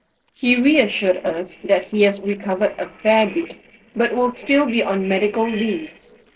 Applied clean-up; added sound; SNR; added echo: neural separator model SepFormer DNS4.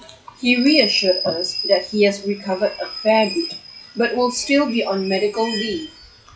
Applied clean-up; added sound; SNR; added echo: classical method log-MMSE.